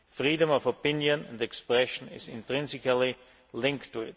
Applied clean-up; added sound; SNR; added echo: none; none; none; none.